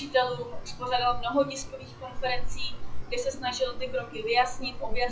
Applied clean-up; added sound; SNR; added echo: classical method WPE with log-MMSE.